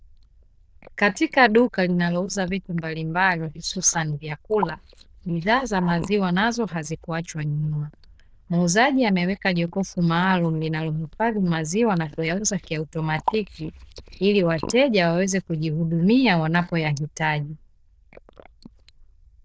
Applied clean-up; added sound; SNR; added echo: neural diffusion model UNIVERSE++.